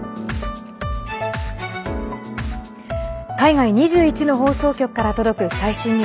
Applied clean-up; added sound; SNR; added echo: none; none; none; none.